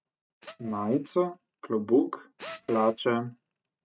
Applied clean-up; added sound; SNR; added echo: neural mask model RNNoise.